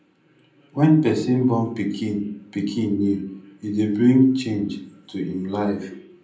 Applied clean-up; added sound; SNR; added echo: none; none; none; reverberation time 0.6 s.